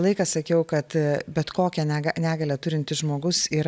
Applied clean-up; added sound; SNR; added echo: none; none; none; none.